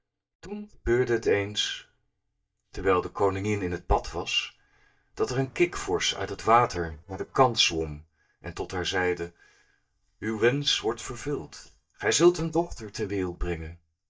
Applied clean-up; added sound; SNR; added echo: neural mask model DeepFilterNet 3.